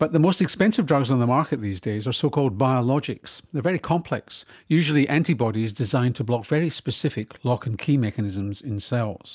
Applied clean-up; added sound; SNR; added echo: none; none; none; none.